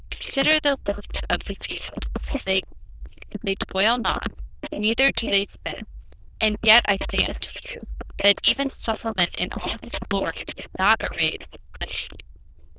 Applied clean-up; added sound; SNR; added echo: neural diffusion model UNIVERSE++.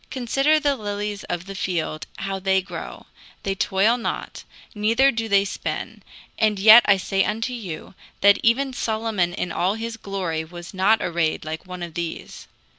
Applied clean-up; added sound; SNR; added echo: none; none; none; none.